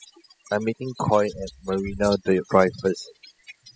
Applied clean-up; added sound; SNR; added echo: classical method spectral subtraction.